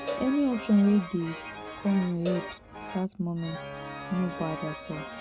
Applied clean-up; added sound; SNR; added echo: none; Organ + Cowbell; 10 dB; none.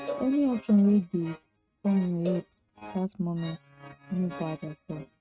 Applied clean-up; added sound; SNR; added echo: neural mask model RNNoise.